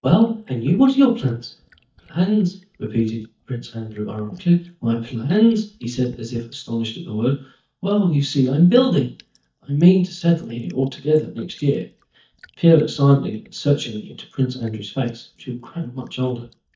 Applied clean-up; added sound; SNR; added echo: neural mask model DeepFilterNet 3.